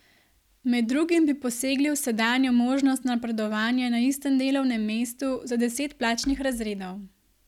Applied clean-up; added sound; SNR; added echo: none; none; none; none.